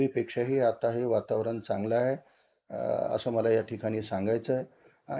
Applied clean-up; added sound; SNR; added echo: neural mask model Resemble Enhance denoiser.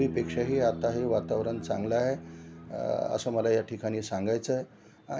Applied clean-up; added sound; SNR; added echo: none; Bass guitar; 12 dB; none.